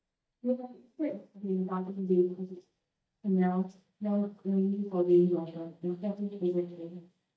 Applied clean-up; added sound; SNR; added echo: neural mask model DeepFilterNet 3.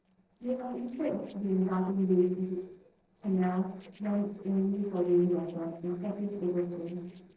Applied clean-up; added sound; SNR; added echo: neural separator model SepFormer DNS4.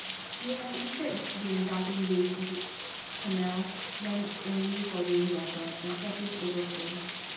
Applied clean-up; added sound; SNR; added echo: none; Rain; 1 dB; reverberation time 0.9 s.